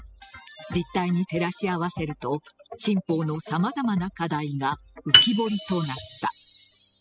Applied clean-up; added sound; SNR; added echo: classical method spectral subtraction.